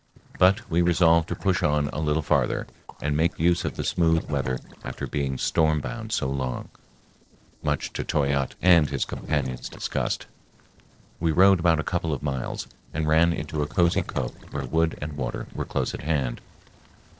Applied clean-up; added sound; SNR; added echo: neural separator model SepFormer DNS4.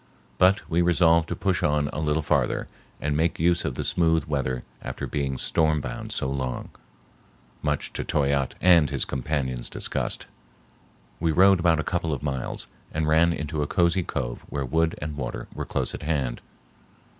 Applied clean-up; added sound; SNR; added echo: none; none; none; none.